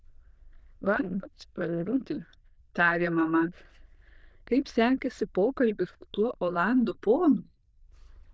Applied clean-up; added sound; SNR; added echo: neural diffusion model UNIVERSE++.